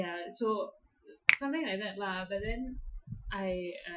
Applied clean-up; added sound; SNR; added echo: classical method Wiener filter.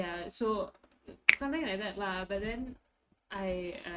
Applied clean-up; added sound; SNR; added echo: neural mask model RNNoise.